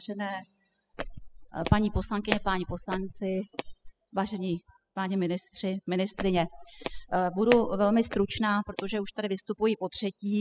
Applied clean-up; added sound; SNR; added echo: classical method spectral subtraction.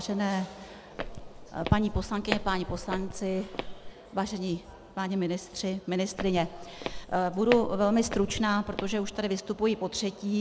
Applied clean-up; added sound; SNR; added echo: none; Walk, footsteps; 8 dB; none.